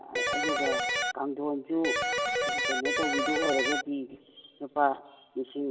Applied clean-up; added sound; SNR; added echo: none; Electric guitar; -4 dB; reverberation time 0.6 s.